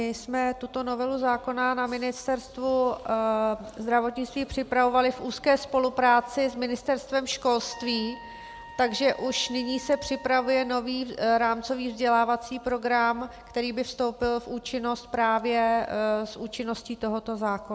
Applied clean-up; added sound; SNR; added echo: none; Trumpet; 18 dB; none.